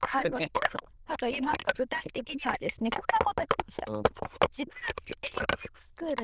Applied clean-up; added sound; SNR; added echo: neural diffusion model UNIVERSE++.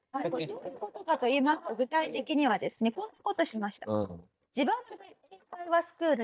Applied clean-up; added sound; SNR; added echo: neural mask model DeepFilterNet 3.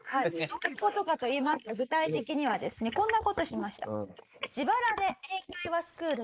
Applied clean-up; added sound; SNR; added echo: neural mask model Resemble Enhance denoiser.